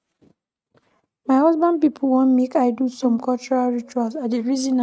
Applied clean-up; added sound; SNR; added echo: neural mask model RNNoise.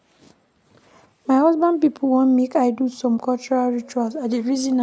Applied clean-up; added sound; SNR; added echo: none; none; none; none.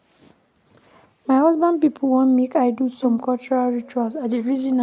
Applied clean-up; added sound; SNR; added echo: none; Bowed string instrument; 15 dB; none.